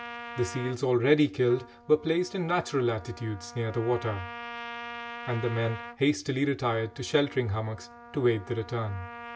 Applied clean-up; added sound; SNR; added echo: none; Trumpet; 14 dB; none.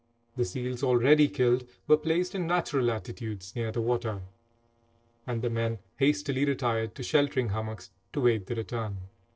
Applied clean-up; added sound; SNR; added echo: neural separator model SepFormer DNS4.